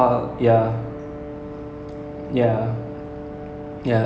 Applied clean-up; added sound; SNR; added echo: none; Brass instrument; 12 dB; none.